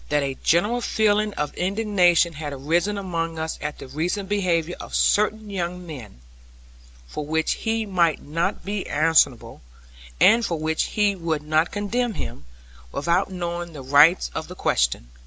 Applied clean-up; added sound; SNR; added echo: none; none; none; none.